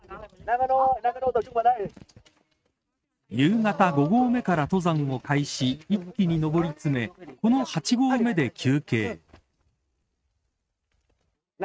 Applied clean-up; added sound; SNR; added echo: neural mask model RNNoise.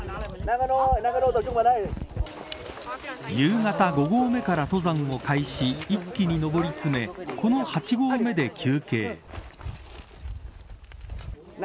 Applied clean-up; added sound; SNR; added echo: none; Domestic sounds, home sounds; 19 dB; none.